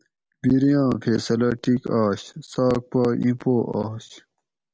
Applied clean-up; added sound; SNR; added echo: none; none; none; none.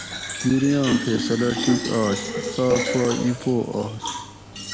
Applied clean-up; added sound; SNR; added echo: none; Fill (with liquid); 4 dB; none.